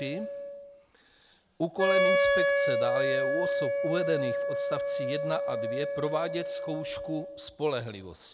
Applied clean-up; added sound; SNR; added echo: none; Wind instrument, woodwind instrument; -4 dB; none.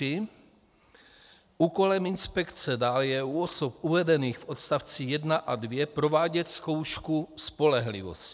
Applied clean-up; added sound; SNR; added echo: none; none; none; none.